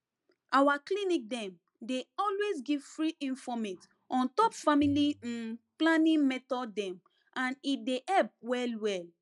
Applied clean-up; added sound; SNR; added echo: none; Bowed string instrument; 18 dB; none.